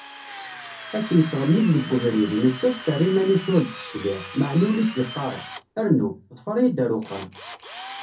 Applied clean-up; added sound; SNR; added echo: none; Drill; 15 dB; reverberation time 0.3 s.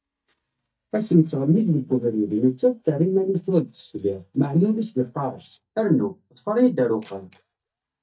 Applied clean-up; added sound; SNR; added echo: neural mask model DeepFilterNet 3.